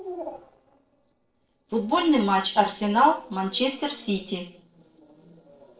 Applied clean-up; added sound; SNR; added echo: neural separator model SepFormer DNS4.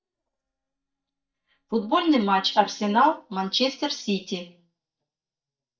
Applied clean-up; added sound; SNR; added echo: neural mask model DeepFilterNet 3.